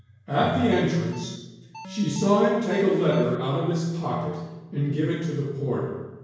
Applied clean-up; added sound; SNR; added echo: none; Alarm; 15 dB; reverberation time 1.0 s.